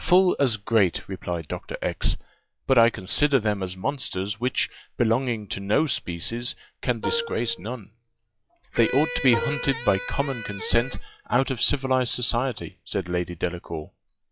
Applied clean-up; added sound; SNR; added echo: classical method log-MMSE.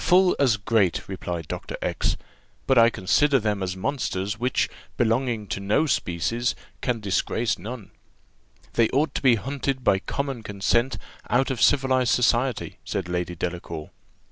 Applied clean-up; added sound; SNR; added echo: none; none; none; none.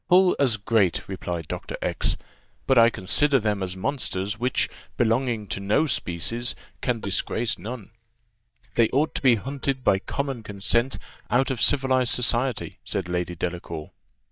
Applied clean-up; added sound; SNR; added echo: neural mask model DeepFilterNet 3.